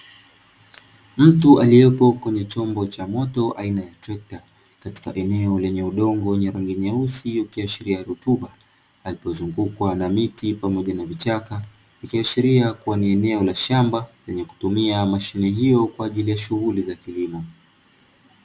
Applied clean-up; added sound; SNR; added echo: none; none; none; none.